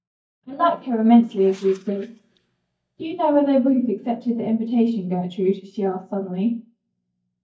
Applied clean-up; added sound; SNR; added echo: neural mask model DeepFilterNet 3.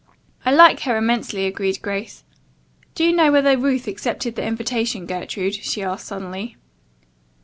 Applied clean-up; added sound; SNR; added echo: none; none; none; none.